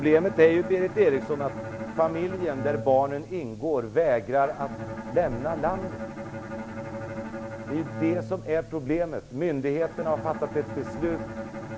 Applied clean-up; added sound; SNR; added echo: none; Bowed string instrument; 10 dB; none.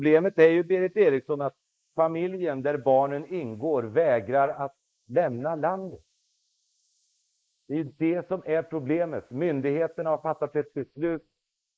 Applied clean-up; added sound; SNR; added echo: neural mask model Resemble Enhance denoiser.